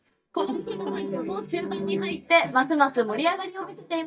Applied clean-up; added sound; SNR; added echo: neural mask model DeepFilterNet 3.